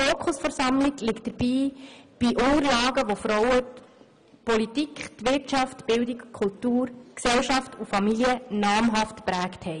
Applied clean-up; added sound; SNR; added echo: none; none; none; none.